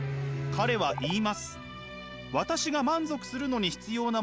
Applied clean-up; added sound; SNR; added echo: none; none; none; none.